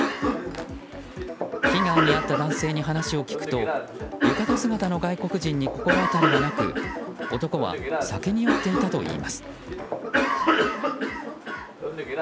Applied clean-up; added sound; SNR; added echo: none; Cough; -2 dB; none.